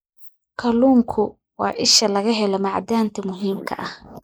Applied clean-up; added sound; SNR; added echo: neural mask model Resemble Enhance denoiser.